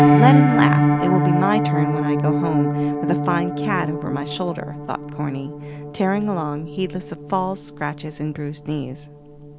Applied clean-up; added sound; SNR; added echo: none; Piano; -3 dB; none.